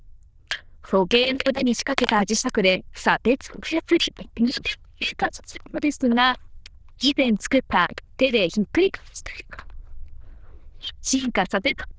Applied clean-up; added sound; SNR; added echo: neural diffusion model UNIVERSE++.